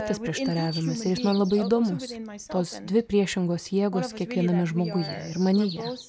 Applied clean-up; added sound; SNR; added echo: none; Chirp, tweet; 20 dB; none.